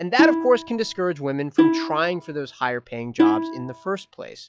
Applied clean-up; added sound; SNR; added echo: classical method log-MMSE.